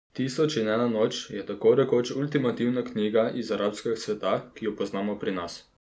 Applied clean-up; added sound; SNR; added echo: none; none; none; none.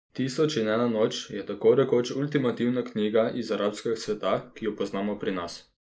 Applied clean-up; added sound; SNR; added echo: neural mask model Resemble Enhance denoiser.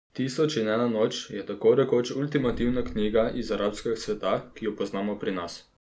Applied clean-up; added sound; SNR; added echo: none; Boom; 12 dB; none.